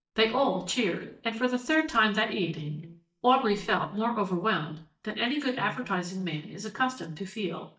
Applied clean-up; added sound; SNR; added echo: neural mask model DeepFilterNet 3.